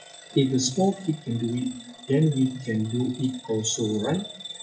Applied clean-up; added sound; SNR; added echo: classical method WPE with log-MMSE.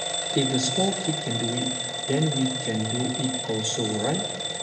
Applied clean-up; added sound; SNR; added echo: none; Alarm / Bell; 2 dB; reverberation time 1.4 s.